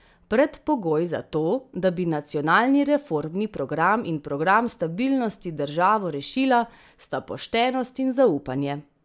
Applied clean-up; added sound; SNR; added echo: none; none; none; none.